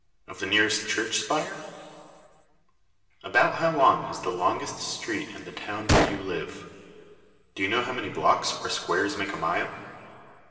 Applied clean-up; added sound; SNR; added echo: none; Gunshot, gunfire; 0 dB; reverberation time 2.4 s.